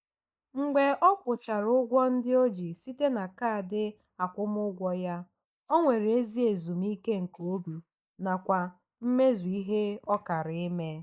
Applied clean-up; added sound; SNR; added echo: neural mask model Resemble Enhance denoiser.